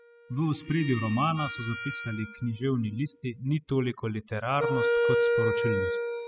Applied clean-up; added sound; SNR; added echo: classical method spectral subtraction.